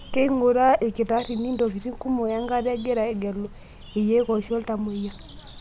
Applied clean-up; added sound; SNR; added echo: none; Bird; 18 dB; none.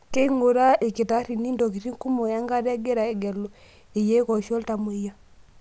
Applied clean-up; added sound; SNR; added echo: none; none; none; none.